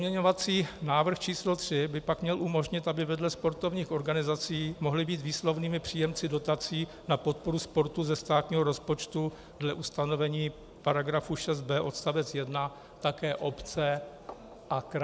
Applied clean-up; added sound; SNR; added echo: none; none; none; none.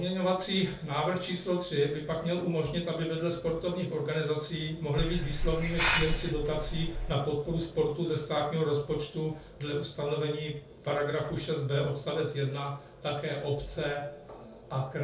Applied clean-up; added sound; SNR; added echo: none; Hiss; -1 dB; reverberation time 0.3 s.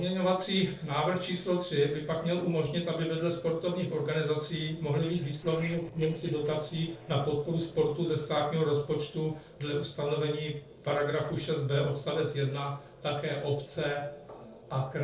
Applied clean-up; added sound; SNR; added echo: neural separator model SepFormer DNS4.